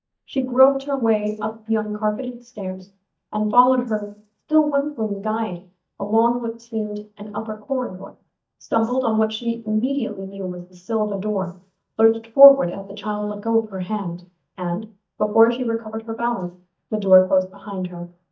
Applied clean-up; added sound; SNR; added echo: neural mask model DeepFilterNet 3.